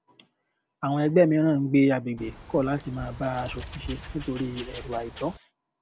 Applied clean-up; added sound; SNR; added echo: none; Wild animals; 14 dB; none.